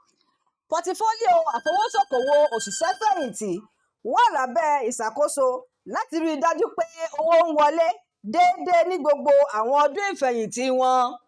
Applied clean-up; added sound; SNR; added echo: neural mask model RNNoise.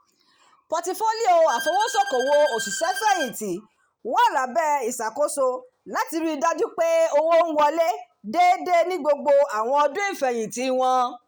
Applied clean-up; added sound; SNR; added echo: none; Bowed string instrument; 10 dB; none.